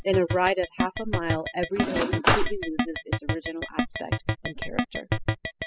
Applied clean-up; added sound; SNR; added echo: classical method spectral subtraction.